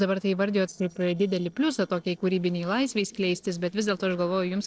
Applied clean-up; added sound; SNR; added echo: neural separator model SepFormer DNS4.